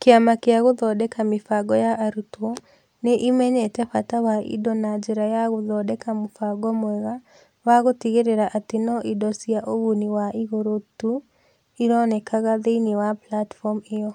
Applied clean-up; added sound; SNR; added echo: none; none; none; none.